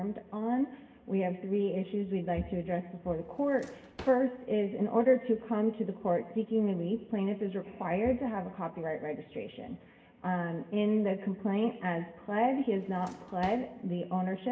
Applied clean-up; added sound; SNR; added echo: none; Drawer open or close; 18 dB; reverberation time 1.6 s.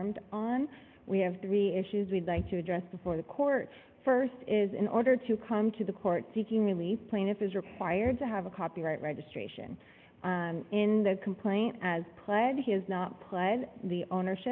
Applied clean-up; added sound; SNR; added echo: none; none; none; none.